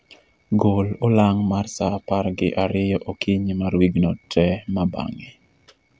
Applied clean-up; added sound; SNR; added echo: none; none; none; none.